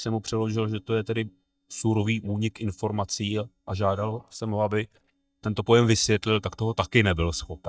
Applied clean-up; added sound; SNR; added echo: neural mask model DeepFilterNet 3.